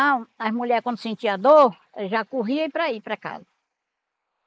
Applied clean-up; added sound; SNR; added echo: neural mask model Resemble Enhance denoiser.